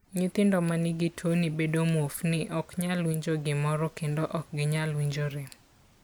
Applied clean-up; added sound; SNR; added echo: none; none; none; none.